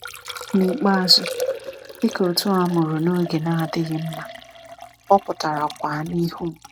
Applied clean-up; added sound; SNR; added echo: none; Liquid; 12 dB; none.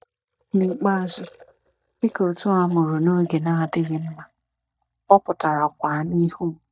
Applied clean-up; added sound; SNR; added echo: neural mask model DeepFilterNet 3.